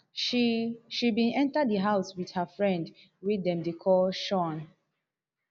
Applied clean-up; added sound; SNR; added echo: none; none; none; none.